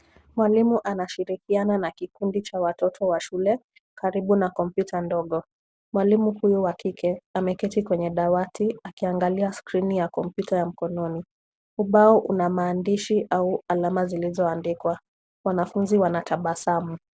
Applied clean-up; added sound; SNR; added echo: none; none; none; none.